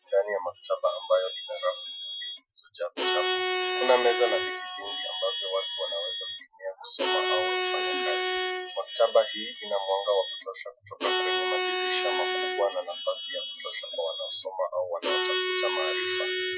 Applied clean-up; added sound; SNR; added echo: classical method Wiener filter.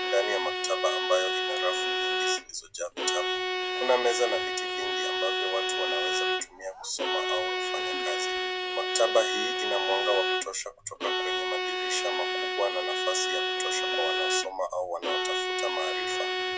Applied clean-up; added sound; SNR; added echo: none; Bowed string instrument; -3 dB; none.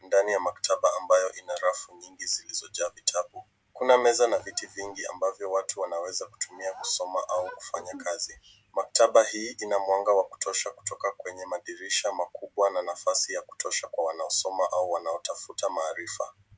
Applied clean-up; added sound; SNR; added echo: none; none; none; none.